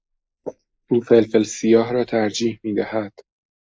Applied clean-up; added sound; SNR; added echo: neural mask model Resemble Enhance denoiser.